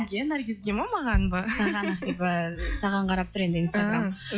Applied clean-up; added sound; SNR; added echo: classical method log-MMSE.